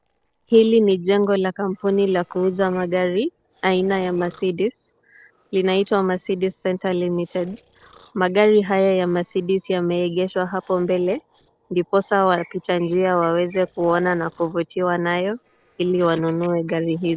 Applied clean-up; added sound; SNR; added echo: neural separator model SepFormer DNS4.